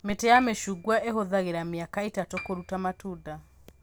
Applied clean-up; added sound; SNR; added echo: none; Piano; 18 dB; none.